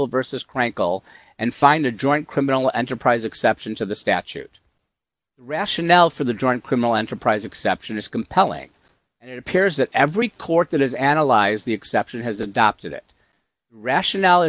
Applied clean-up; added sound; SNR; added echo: none; none; none; none.